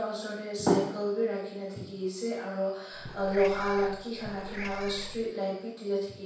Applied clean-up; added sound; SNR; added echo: none; Meow / Purr; 10 dB; reverberation time 0.7 s.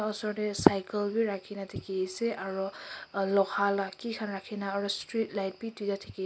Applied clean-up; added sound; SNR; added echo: none; none; none; none.